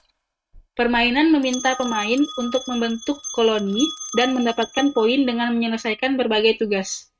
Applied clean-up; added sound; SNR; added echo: neural mask model RNNoise.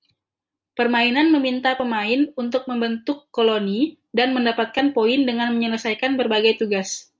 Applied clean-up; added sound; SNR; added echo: none; none; none; none.